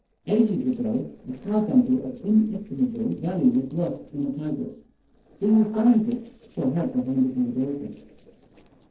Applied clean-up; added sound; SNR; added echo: neural separator model SepFormer DNS4.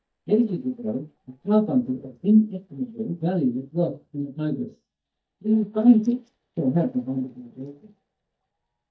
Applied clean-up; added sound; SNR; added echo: neural mask model DeepFilterNet 3.